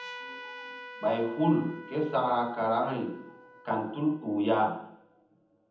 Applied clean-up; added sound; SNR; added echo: none; Trumpet; 17 dB; reverberation time 0.8 s.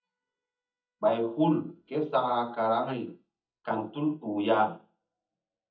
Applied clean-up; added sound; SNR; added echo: neural mask model DeepFilterNet 3.